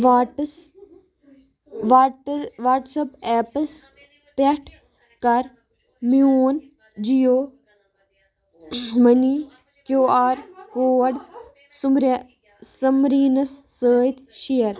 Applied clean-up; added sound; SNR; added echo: none; none; none; none.